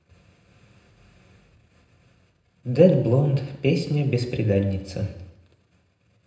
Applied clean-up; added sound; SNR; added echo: none; none; none; reverberation time 0.9 s.